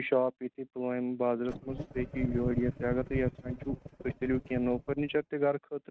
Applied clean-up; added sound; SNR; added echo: neural mask model RNNoise.